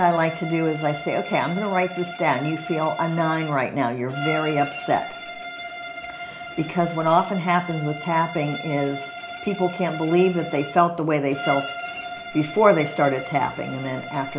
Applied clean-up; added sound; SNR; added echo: none; Bowed string instrument; 11 dB; reverberation time 0.4 s.